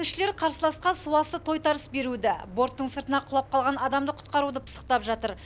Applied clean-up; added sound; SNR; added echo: none; none; none; none.